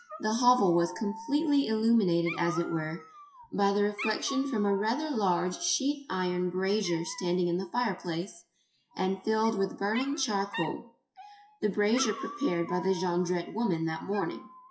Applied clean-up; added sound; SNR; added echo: classical method WPE with log-MMSE.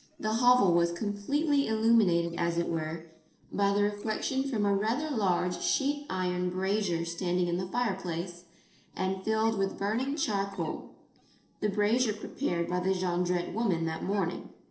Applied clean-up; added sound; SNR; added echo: neural separator model SepFormer DNS4.